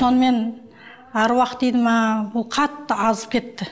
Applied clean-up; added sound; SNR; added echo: none; none; none; none.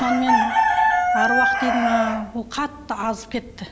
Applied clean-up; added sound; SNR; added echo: none; Chicken, rooster; -4 dB; none.